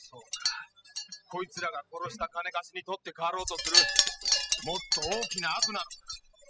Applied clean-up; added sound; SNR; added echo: classical method spectral subtraction.